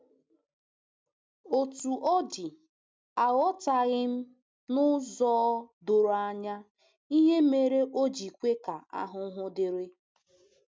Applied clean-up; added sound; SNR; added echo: none; none; none; none.